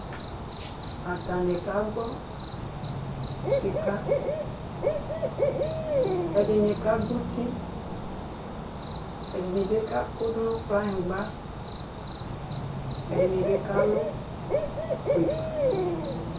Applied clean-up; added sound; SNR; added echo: none; Cricket / Bird; -1 dB; reverberation time 0.3 s.